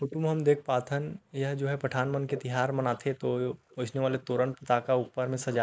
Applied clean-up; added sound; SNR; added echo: neural mask model Resemble Enhance denoiser.